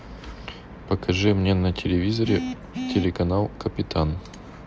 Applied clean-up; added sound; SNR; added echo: none; none; none; none.